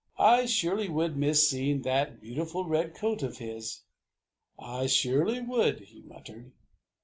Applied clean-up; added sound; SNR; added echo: none; none; none; none.